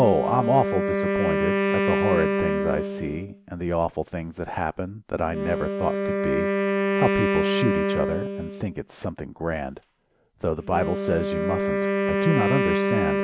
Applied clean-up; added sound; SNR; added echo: none; Wind instrument, woodwind instrument; -1 dB; none.